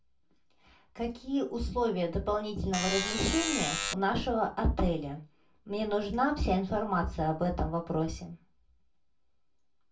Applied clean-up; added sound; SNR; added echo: none; Alarm; 1 dB; reverberation time 0.2 s.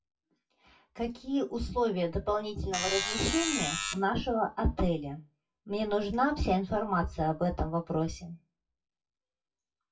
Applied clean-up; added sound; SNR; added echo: classical method WPE with log-MMSE.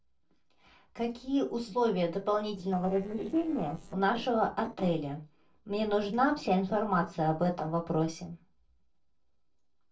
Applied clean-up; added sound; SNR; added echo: neural separator model SepFormer DNS4.